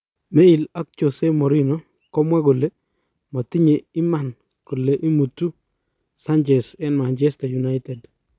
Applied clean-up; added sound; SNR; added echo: none; none; none; none.